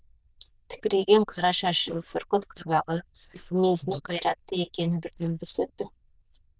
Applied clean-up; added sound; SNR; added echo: neural diffusion model UNIVERSE++.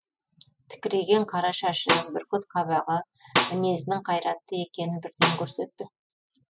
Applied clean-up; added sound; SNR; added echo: classical method spectral subtraction.